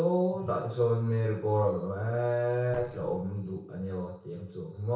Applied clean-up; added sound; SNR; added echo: neural separator model SepFormer DNS4.